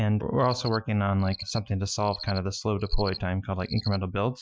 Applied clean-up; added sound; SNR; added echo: classical method Wiener filter.